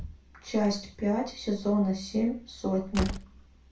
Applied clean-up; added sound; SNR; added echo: none; Slam; 12 dB; reverberation time 0.3 s.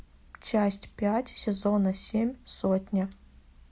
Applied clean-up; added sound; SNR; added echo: none; none; none; none.